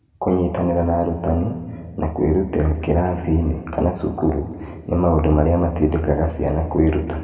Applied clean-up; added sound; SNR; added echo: none; none; none; reverberation time 1.8 s.